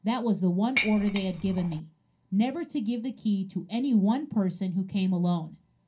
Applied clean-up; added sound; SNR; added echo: none; Dishes, pots, and pans; -2 dB; reverberation time 0.3 s.